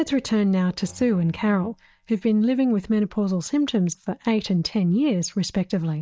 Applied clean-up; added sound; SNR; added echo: neural mask model DeepFilterNet 3.